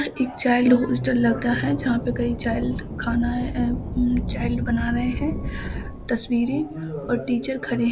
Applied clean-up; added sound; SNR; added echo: none; Thunder / Rain; 7 dB; none.